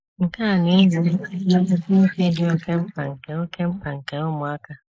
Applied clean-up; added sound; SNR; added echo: neural mask model Resemble Enhance denoiser.